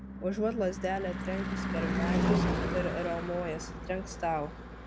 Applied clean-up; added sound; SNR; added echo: none; Car passing by / Engine / Truck; -1 dB; none.